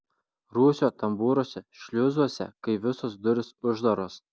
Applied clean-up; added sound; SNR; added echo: none; none; none; none.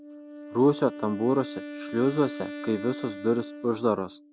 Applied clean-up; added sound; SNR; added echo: none; Wind instrument, woodwind instrument; 12 dB; none.